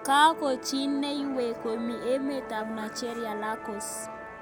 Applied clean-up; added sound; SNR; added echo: none; Musical instrument; 10 dB; none.